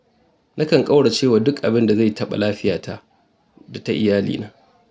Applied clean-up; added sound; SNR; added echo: none; none; none; none.